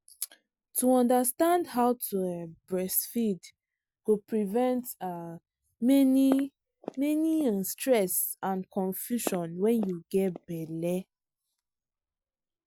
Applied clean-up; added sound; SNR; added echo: none; Walk, footsteps; 14 dB; none.